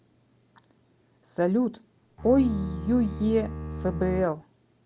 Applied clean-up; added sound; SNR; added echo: none; Bowed string instrument; 7 dB; none.